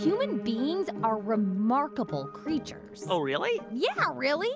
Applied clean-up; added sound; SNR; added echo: none; Piano; 12 dB; none.